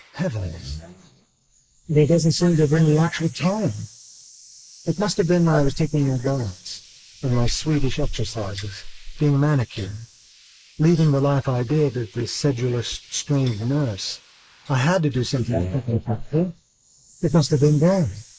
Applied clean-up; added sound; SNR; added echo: neural mask model Resemble Enhance denoiser.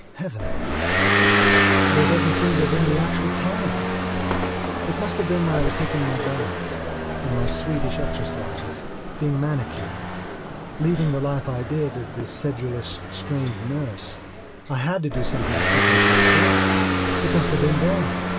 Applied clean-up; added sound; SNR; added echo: none; Motor vehicle (road) / Engine; -4 dB; none.